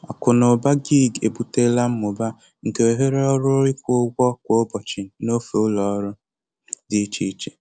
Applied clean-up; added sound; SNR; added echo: none; none; none; none.